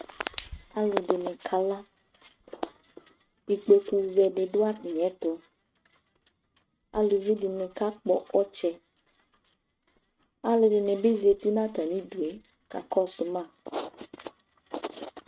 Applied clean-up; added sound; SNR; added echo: neural mask model RNNoise.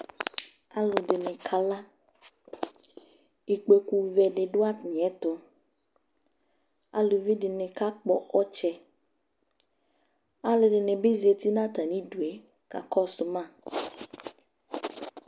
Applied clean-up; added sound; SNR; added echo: none; none; none; none.